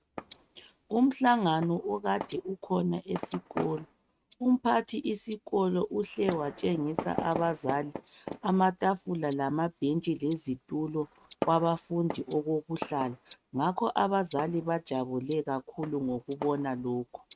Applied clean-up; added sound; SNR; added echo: neural mask model RNNoise.